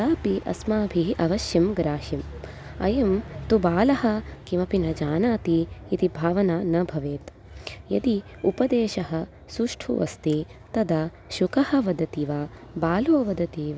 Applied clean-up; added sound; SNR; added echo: none; none; none; none.